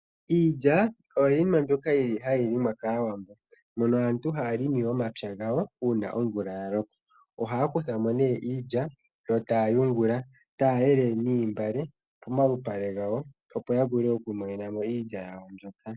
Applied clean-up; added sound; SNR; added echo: none; none; none; none.